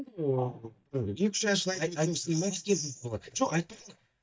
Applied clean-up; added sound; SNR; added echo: neural mask model DeepFilterNet 3.